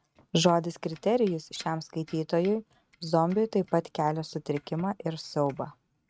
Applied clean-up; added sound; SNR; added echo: neural mask model RNNoise.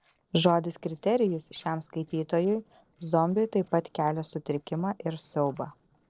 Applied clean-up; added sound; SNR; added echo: neural separator model SepFormer DNS4.